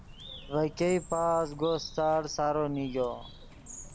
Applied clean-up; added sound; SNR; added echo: none; Bird; 15 dB; none.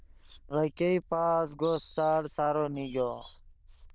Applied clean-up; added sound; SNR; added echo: neural diffusion model UNIVERSE++.